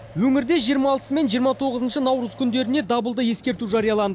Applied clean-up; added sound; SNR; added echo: none; none; none; none.